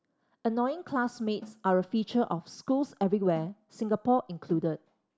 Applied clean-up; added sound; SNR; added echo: none; Snare drum; 20 dB; none.